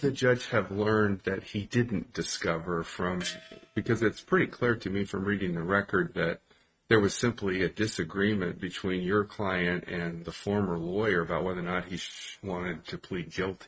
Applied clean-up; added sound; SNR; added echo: neural mask model RNNoise.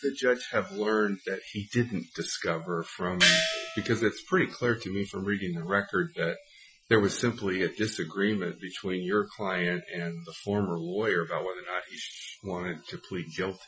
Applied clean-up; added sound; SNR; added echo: classical method Wiener filter.